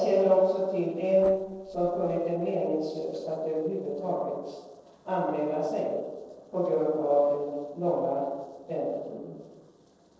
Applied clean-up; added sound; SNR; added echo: neural separator model SepFormer DNS4.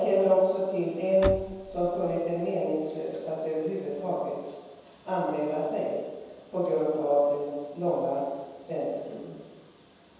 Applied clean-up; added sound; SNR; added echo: none; Slam; 8 dB; reverberation time 1.2 s.